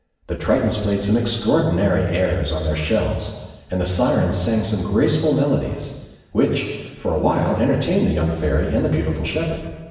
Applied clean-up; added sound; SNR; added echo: none; none; none; reverberation time 1.3 s.